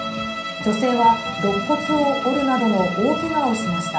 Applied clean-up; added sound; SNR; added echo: none; Bowed string instrument; 7 dB; reverberation time 0.6 s.